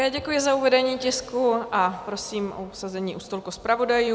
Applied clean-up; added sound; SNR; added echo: none; none; none; none.